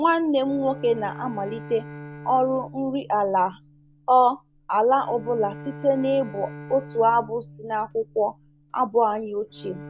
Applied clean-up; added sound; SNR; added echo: none; Bowed string instrument; 17 dB; none.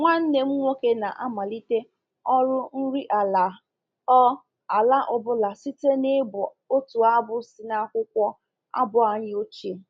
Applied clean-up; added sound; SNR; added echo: none; none; none; none.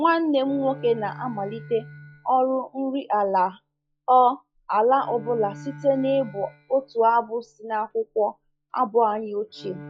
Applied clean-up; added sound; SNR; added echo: classical method log-MMSE.